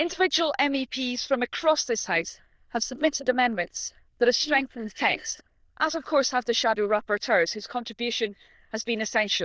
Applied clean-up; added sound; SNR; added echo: neural diffusion model UNIVERSE++.